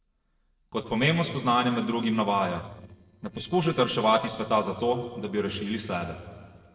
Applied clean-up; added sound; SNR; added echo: neural separator model SepFormer DNS4.